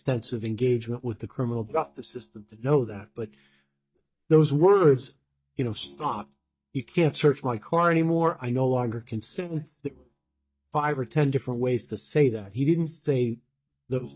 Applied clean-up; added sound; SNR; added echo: neural mask model DeepFilterNet 3.